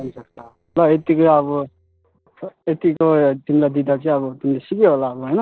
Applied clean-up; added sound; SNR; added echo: neural separator model SepFormer DNS4.